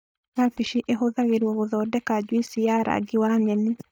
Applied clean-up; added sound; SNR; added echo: neural mask model DeepFilterNet 3.